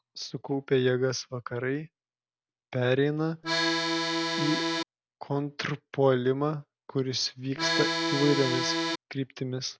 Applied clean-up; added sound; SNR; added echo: none; Accordion; -2 dB; none.